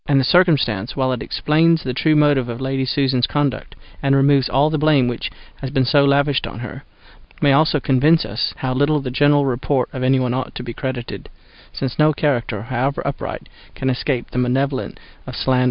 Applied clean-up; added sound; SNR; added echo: none; none; none; none.